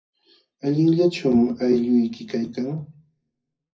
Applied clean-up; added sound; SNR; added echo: none; none; none; reverberation time 0.4 s.